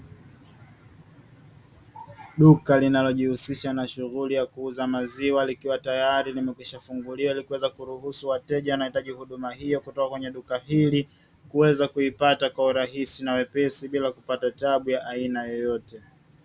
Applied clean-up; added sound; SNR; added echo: none; none; none; none.